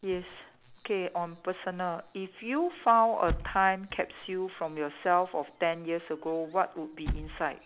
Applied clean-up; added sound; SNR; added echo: none; Squeak / Slam / Wood; 13 dB; none.